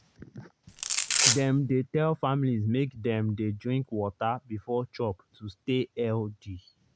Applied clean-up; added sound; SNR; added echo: none; Domestic sounds, home sounds; -3 dB; none.